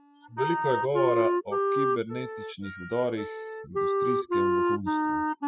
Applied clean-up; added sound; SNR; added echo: classical method spectral subtraction.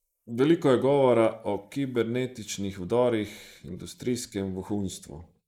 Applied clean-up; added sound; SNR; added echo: neural mask model Resemble Enhance denoiser.